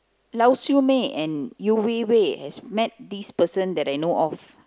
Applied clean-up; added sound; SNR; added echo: none; none; none; none.